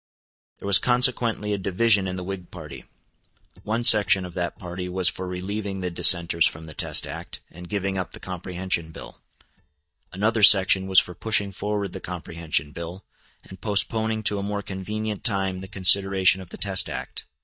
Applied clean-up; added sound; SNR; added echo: neural mask model DeepFilterNet 3.